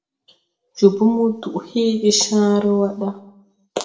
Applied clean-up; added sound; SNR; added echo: none; none; none; reverberation time 0.6 s.